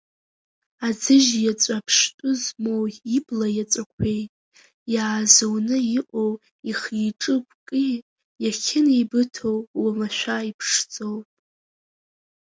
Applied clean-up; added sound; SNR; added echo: none; none; none; none.